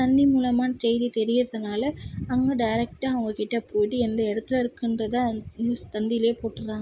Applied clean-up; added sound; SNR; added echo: none; none; none; none.